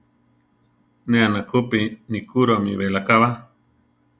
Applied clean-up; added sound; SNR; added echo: none; none; none; none.